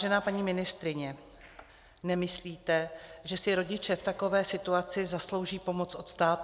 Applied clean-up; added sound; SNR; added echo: none; none; none; none.